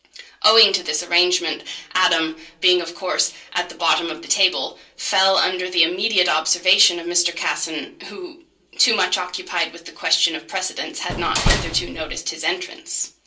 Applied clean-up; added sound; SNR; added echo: none; Slam; 0 dB; reverberation time 0.3 s.